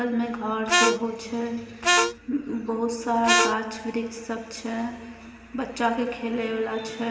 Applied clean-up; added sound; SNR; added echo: none; Harmonica; -4 dB; reverberation time 2.9 s.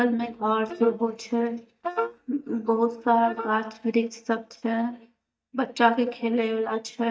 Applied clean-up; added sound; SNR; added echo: neural mask model DeepFilterNet 3.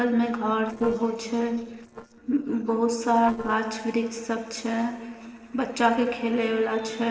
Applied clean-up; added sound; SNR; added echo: neural separator model SepFormer DNS4.